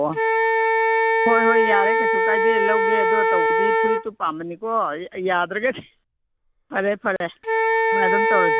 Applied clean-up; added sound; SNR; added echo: none; Wind instrument, woodwind instrument; -4 dB; none.